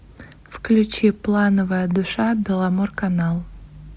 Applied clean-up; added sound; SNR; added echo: none; none; none; none.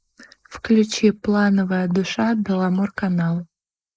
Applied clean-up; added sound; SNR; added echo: neural mask model Resemble Enhance denoiser.